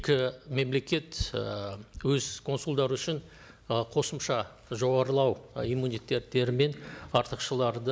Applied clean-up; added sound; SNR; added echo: none; none; none; none.